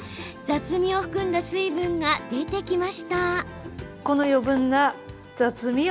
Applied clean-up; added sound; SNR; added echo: none; none; none; none.